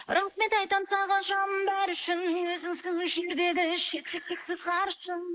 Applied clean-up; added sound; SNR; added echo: neural mask model Resemble Enhance denoiser.